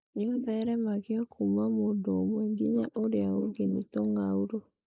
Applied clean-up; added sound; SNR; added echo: neural mask model Resemble Enhance denoiser.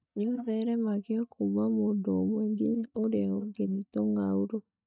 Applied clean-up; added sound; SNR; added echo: neural mask model DeepFilterNet 3.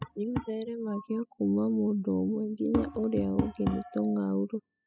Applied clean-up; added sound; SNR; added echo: classical method spectral subtraction.